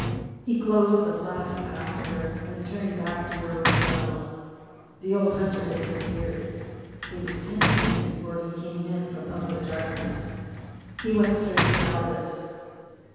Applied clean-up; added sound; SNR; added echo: none; Sliding door / Slam; 2 dB; reverberation time 1.9 s.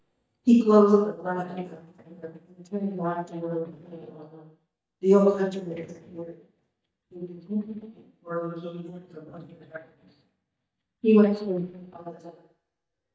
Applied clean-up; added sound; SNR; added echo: neural mask model DeepFilterNet 3.